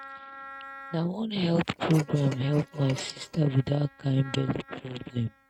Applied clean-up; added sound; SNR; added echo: neural mask model RNNoise.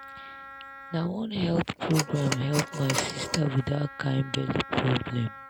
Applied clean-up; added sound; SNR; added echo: none; Wind instrument, woodwind instrument + Telephone; 10 dB; none.